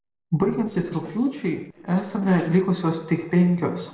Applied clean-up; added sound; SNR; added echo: neural separator model SepFormer DNS4.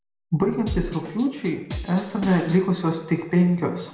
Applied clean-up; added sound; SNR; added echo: none; Drum kit; 11 dB; reverberation time 1.0 s.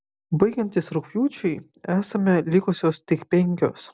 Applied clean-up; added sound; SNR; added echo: none; none; none; none.